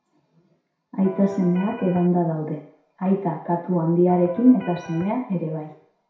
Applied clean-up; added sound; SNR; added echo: none; Electric guitar; 15 dB; reverberation time 0.6 s.